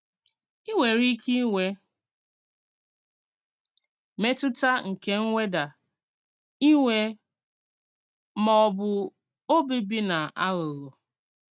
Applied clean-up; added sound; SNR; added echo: none; none; none; none.